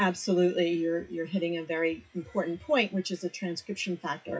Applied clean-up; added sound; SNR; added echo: classical method WPE with log-MMSE.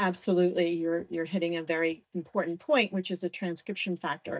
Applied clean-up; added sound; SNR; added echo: neural mask model DeepFilterNet 3.